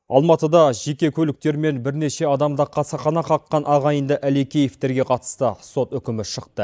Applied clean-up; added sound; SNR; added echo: neural mask model Resemble Enhance denoiser.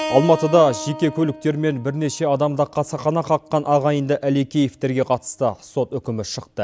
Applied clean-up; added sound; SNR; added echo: none; Keyboard (musical); 15 dB; none.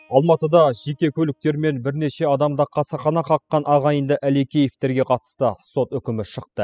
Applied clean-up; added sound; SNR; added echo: classical method spectral subtraction.